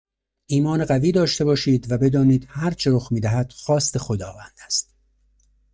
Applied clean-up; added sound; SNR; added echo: neural mask model DeepFilterNet 3.